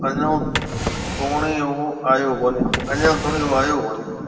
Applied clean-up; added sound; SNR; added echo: none; Drawer open or close; 6 dB; reverberation time 2.0 s.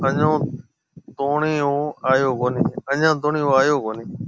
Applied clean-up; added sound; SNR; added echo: none; none; none; none.